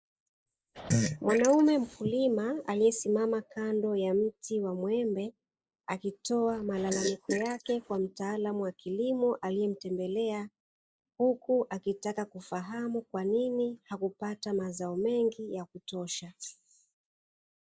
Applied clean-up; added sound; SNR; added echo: neural mask model Resemble Enhance denoiser.